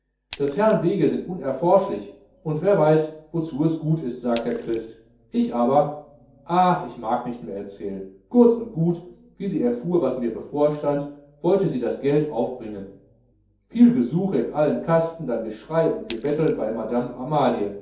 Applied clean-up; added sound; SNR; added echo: none; Splash, splatter; 18 dB; reverberation time 0.6 s.